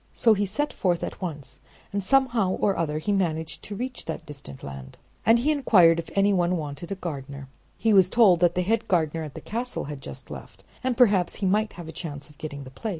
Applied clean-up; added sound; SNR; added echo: none; none; none; none.